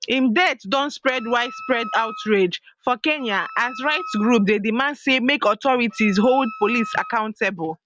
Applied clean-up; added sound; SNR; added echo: none; Wind instrument, woodwind instrument; 15 dB; none.